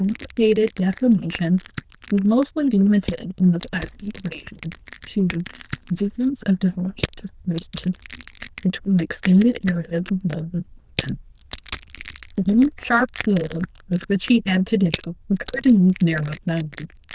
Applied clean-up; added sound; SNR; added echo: neural diffusion model UNIVERSE++.